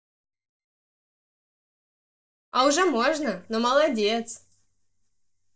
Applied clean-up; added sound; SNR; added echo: neural mask model DeepFilterNet 3.